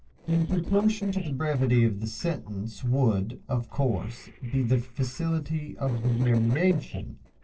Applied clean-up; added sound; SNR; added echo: neural separator model SepFormer DNS4.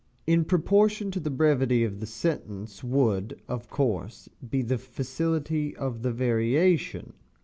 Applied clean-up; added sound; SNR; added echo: none; none; none; none.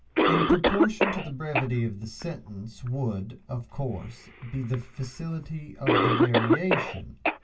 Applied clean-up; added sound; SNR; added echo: none; Cough; -3 dB; reverberation time 0.1 s.